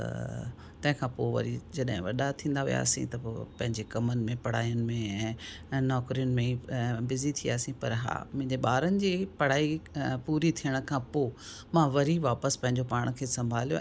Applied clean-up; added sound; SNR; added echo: none; none; none; none.